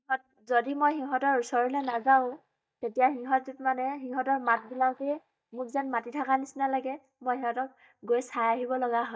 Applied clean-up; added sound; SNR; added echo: neural mask model DeepFilterNet 3.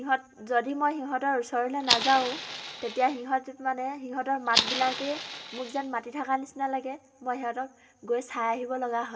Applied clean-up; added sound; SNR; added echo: none; Fire; 2 dB; reverberation time 0.3 s.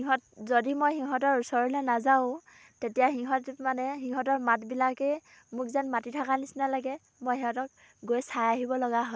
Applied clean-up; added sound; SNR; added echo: none; none; none; none.